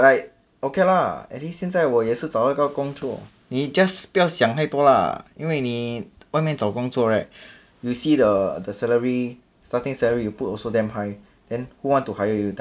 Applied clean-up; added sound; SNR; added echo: none; none; none; none.